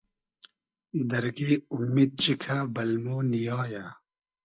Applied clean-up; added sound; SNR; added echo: neural mask model DeepFilterNet 3.